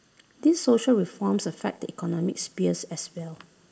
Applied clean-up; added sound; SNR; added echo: none; none; none; reverberation time 0.7 s.